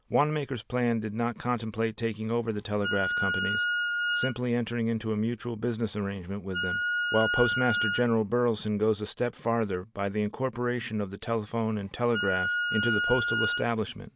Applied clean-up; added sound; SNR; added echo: none; Wind instrument, woodwind instrument; 2 dB; none.